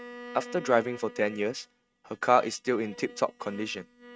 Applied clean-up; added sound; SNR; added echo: neural mask model RNNoise.